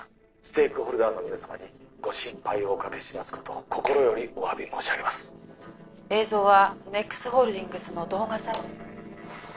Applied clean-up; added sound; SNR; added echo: neural separator model SepFormer DNS4.